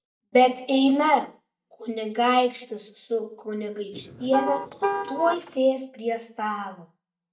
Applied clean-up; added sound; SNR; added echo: neural mask model DeepFilterNet 3.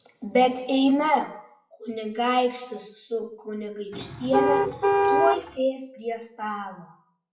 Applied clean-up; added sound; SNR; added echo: classical method WPE with log-MMSE.